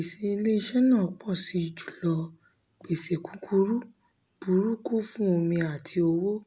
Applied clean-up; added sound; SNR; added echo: none; none; none; none.